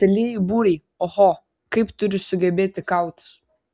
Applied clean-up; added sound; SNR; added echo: none; none; none; none.